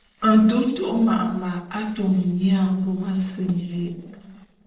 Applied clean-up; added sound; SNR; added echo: neural separator model SepFormer DNS4.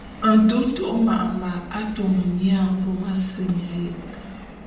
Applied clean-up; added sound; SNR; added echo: none; Subway, metro, underground; 17 dB; reverberation time 0.7 s.